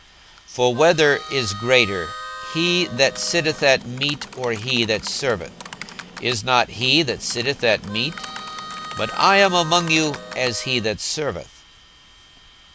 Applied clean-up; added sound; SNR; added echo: none; Harmonica + Typing; 14 dB; none.